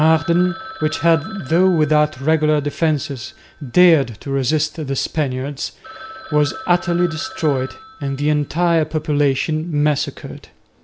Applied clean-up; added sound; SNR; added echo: none; Telephone; 19 dB; none.